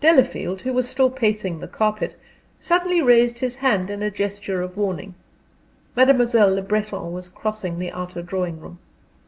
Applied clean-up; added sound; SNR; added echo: none; none; none; none.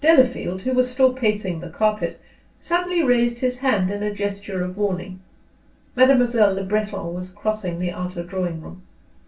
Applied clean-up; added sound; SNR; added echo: none; none; none; reverberation time 0.2 s.